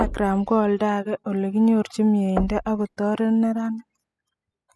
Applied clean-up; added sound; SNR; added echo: classical method spectral subtraction.